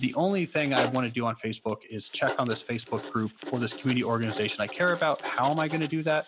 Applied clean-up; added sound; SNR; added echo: none; Writing; 11 dB; none.